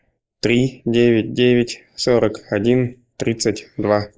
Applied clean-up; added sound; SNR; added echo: neural mask model Resemble Enhance denoiser.